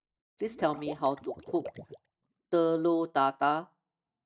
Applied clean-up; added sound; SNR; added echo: neural mask model DeepFilterNet 3.